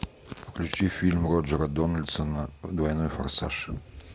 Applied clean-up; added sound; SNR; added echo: none; none; none; none.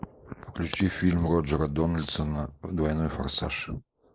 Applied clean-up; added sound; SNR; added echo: neural mask model Resemble Enhance denoiser.